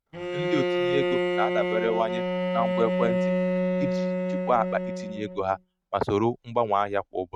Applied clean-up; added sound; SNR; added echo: neural mask model RNNoise.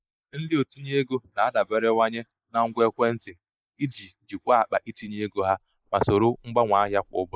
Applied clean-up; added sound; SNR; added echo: neural mask model Resemble Enhance denoiser.